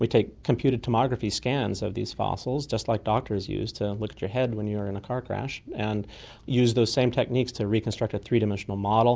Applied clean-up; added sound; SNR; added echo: none; none; none; none.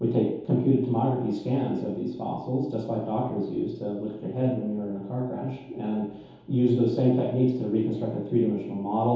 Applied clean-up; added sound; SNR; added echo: none; none; none; reverberation time 0.8 s.